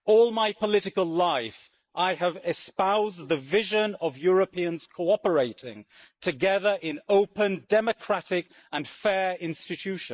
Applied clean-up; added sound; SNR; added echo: neural mask model Resemble Enhance denoiser.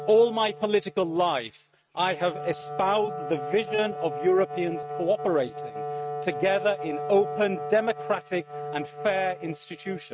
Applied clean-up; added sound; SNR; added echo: neural mask model RNNoise.